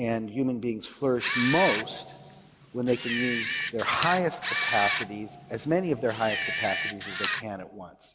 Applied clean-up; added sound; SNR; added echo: none; Camera; 2 dB; none.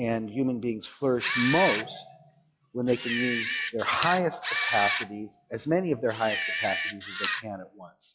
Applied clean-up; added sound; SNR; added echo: classical method log-MMSE.